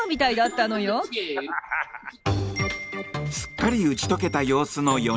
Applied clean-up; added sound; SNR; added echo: none; Wind chime; 16 dB; none.